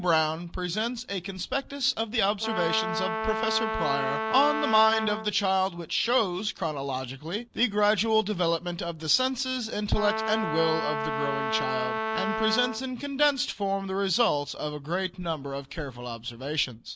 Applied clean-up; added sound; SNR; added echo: none; Brass instrument; 2 dB; none.